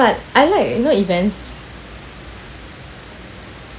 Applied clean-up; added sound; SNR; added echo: none; none; none; none.